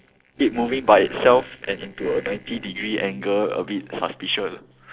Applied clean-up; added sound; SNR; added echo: neural separator model SepFormer DNS4.